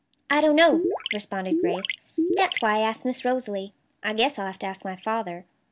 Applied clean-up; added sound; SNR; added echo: none; Gurgling; 0 dB; none.